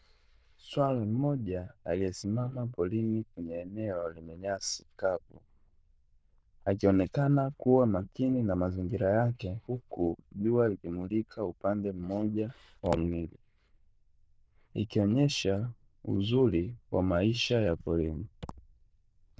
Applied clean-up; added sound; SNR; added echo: neural diffusion model UNIVERSE++.